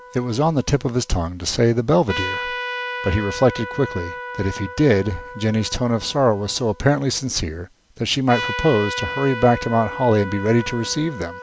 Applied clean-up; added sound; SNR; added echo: none; Trumpet; 11 dB; none.